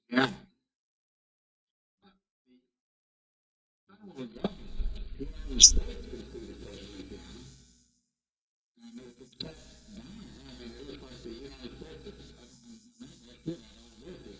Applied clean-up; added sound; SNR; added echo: neural mask model DeepFilterNet 3.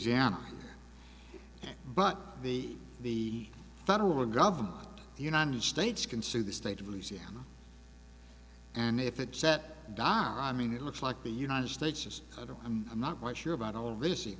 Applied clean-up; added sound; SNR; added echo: none; none; none; none.